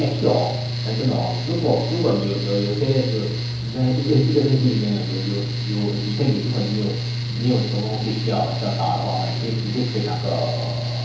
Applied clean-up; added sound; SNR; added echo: none; Mechanical fan; 2 dB; reverberation time 2.2 s.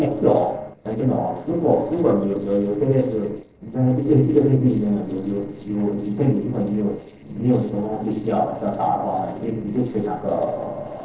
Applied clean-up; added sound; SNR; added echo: neural separator model SepFormer DNS4.